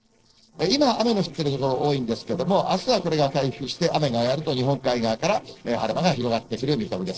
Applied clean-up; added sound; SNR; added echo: neural separator model SepFormer DNS4.